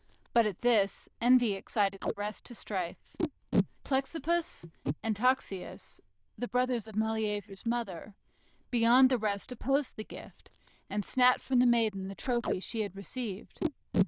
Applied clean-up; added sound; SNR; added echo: neural diffusion model UNIVERSE++.